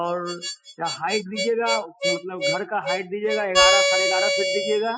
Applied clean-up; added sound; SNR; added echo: classical method Wiener filter.